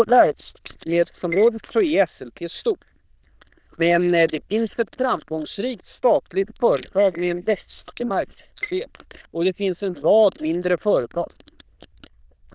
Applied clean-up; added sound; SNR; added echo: neural diffusion model UNIVERSE++.